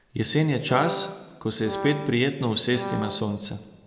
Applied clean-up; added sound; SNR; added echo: none; Brass instrument; 10 dB; none.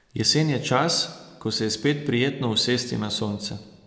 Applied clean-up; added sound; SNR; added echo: none; none; none; none.